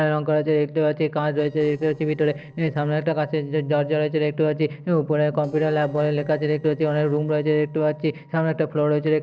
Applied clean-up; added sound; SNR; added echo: neural separator model SepFormer DNS4.